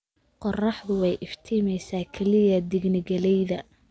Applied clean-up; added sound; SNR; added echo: none; none; none; none.